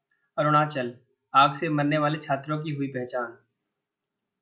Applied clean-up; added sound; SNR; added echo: none; none; none; none.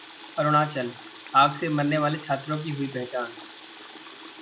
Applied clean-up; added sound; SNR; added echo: none; Water tap, faucet; 17 dB; none.